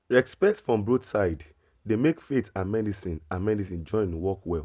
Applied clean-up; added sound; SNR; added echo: none; none; none; none.